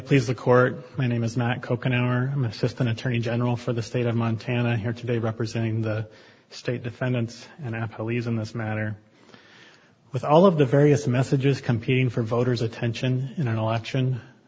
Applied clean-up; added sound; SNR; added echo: none; none; none; none.